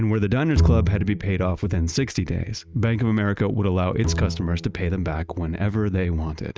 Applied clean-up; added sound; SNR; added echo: neural mask model RNNoise.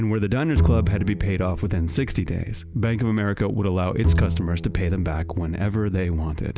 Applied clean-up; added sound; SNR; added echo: none; Bowed string instrument; 3 dB; none.